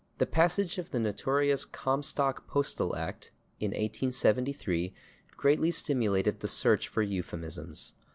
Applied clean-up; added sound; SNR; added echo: none; none; none; none.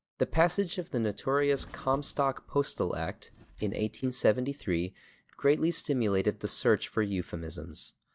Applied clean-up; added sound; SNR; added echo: neural mask model DeepFilterNet 3.